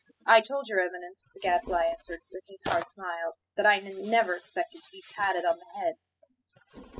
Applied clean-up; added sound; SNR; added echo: classical method spectral subtraction.